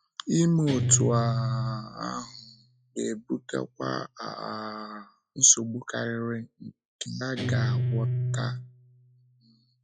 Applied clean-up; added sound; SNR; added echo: classical method log-MMSE.